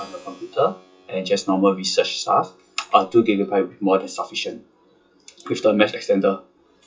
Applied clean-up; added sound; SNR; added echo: classical method WPE with log-MMSE.